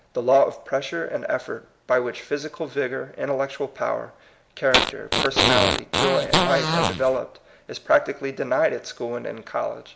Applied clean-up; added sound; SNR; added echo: none; Fart; -3 dB; none.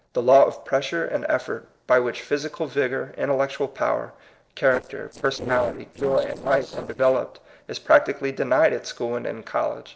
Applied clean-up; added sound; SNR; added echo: neural separator model SepFormer DNS4.